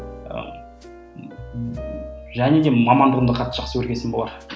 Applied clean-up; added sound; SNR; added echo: none; none; none; none.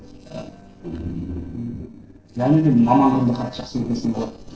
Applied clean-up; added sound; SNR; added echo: neural separator model SepFormer DNS4.